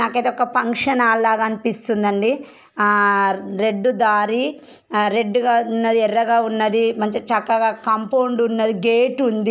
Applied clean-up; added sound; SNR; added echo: none; none; none; none.